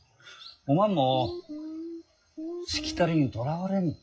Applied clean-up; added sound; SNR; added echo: classical method WPE with log-MMSE.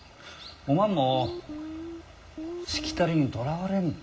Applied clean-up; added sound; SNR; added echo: none; Guitar; 9 dB; reverberation time 0.3 s.